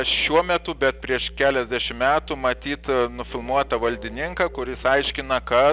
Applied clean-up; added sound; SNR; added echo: none; Musical instrument; 17 dB; none.